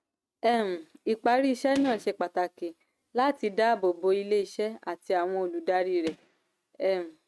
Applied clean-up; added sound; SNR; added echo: neural mask model RNNoise.